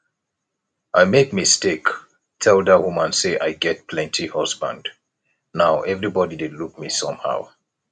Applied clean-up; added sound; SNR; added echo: none; none; none; none.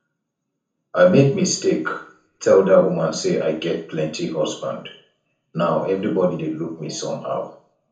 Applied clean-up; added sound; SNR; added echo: none; none; none; reverberation time 0.6 s.